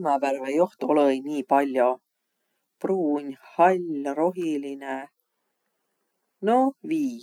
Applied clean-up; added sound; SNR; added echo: none; none; none; none.